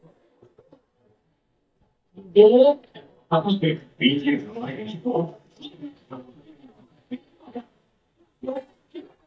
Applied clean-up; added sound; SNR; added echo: neural mask model DeepFilterNet 3.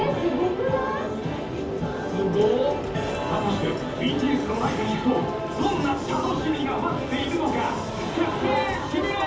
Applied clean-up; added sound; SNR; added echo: none; Vehicle; 9 dB; reverberation time 0.5 s.